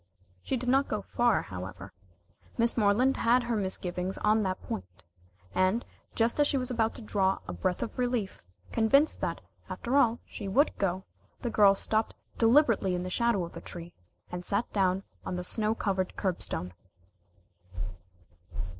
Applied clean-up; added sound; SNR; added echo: none; none; none; none.